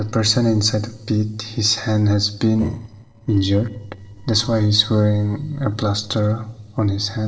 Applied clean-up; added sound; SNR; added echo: neural separator model SepFormer DNS4.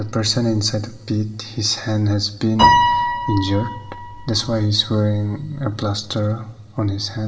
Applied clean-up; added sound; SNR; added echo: none; Piano; 3 dB; reverberation time 2.8 s.